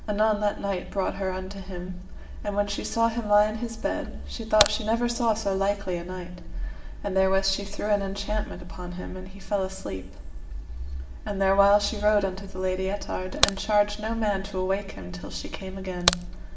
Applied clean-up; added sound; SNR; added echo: none; Crack; 1 dB; reverberation time 0.9 s.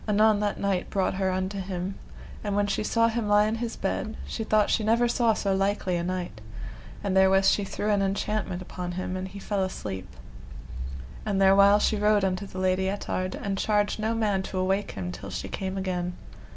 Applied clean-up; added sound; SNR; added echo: none; none; none; none.